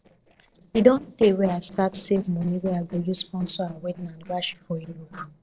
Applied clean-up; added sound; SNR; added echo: neural separator model SepFormer DNS4.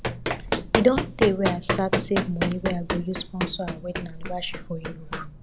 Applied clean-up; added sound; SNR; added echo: none; Run; 1 dB; none.